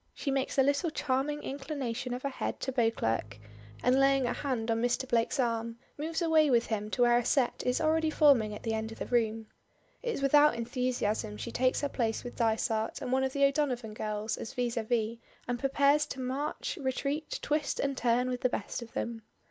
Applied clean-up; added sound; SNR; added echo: none; Bowed string instrument; 20 dB; none.